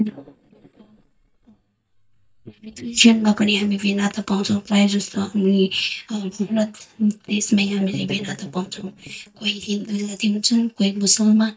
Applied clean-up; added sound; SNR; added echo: neural mask model DeepFilterNet 3.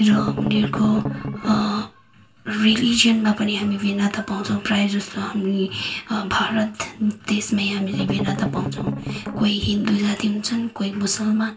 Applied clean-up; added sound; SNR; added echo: none; Strum; 5 dB; reverberation time 0.2 s.